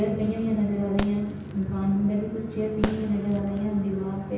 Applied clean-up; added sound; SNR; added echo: none; Fireworks; 12 dB; reverberation time 0.9 s.